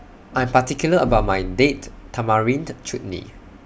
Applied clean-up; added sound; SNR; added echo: none; none; none; none.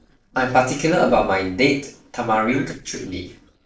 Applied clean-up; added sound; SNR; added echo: neural separator model SepFormer DNS4.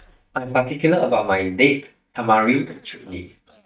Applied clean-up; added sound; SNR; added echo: neural mask model DeepFilterNet 3.